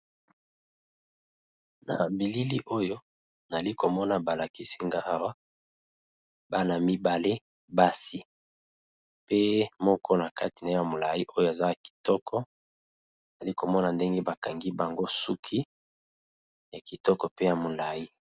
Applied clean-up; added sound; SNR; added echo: none; none; none; none.